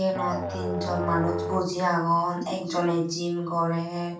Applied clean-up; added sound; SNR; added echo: none; Musical instrument; 6 dB; reverberation time 0.3 s.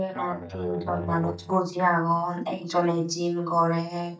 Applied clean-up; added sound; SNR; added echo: neural mask model DeepFilterNet 3.